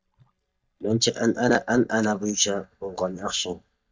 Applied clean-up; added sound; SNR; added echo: neural mask model DeepFilterNet 3.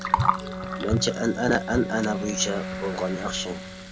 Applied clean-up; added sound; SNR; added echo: none; Gurgling + Bowed string instrument; 1 dB; none.